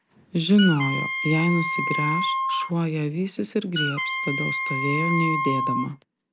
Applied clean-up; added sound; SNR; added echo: none; Wind instrument, woodwind instrument; 2 dB; none.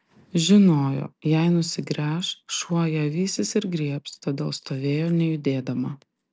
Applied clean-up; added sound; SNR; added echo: none; none; none; none.